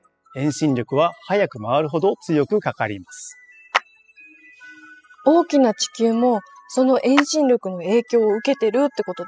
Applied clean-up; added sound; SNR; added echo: classical method spectral subtraction.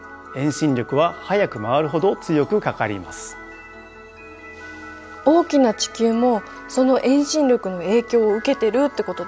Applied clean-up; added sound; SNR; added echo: none; none; none; none.